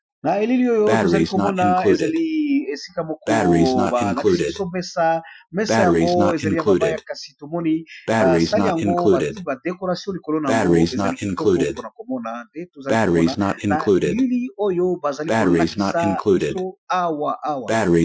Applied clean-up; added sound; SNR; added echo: classical method Wiener filter.